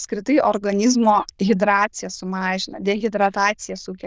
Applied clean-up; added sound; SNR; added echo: neural diffusion model UNIVERSE++.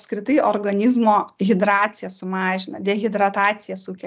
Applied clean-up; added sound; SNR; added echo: none; none; none; none.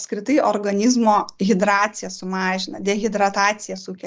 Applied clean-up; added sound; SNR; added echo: neural mask model Resemble Enhance denoiser.